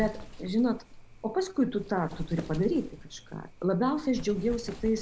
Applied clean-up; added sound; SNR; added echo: none; Wind; 13 dB; none.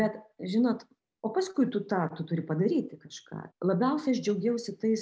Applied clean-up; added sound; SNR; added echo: none; none; none; none.